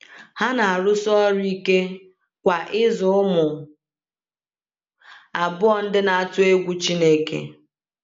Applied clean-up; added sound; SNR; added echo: none; none; none; none.